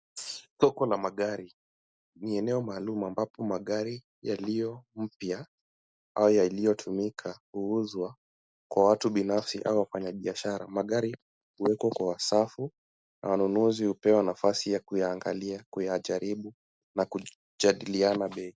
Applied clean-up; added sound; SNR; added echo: none; none; none; none.